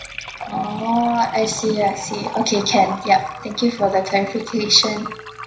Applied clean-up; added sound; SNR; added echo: none; Liquid; 13 dB; reverberation time 0.5 s.